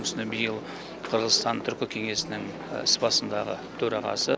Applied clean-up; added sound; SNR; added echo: none; Guitar; 20 dB; none.